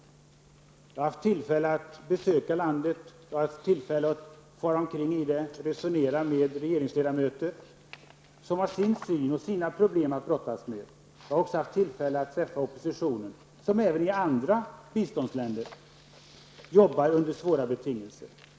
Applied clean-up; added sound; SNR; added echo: none; none; none; none.